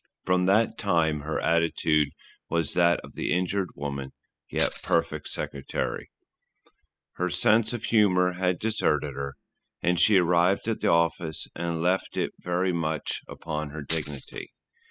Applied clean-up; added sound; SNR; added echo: classical method spectral subtraction.